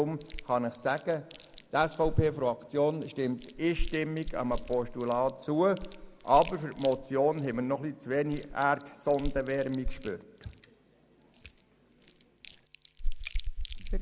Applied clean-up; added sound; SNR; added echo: none; Chewing, mastication; 7 dB; none.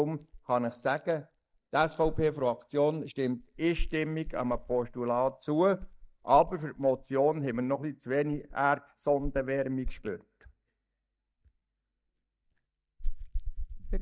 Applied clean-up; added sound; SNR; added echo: neural mask model DeepFilterNet 3.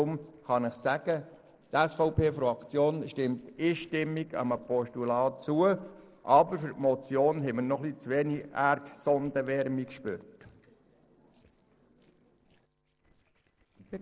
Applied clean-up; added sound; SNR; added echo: neural separator model SepFormer DNS4.